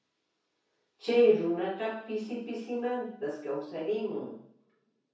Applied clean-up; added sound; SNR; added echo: none; none; none; reverberation time 0.6 s.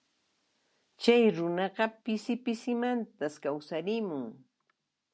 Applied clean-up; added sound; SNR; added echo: none; none; none; none.